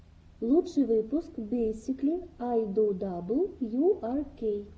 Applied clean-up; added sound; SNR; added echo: none; none; none; none.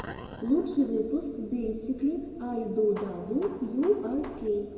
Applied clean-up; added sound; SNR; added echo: none; Hammer; 20 dB; reverberation time 2.0 s.